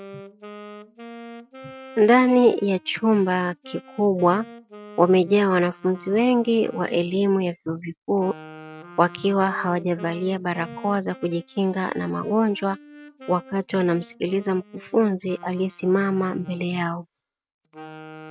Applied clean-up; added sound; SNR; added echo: neural mask model RNNoise.